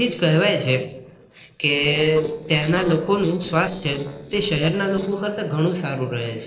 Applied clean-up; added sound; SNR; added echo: neural separator model SepFormer DNS4.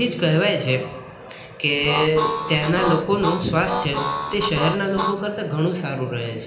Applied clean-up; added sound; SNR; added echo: none; Harmonica; 5 dB; reverberation time 0.8 s.